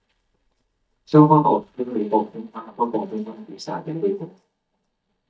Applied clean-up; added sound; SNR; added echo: neural mask model DeepFilterNet 3.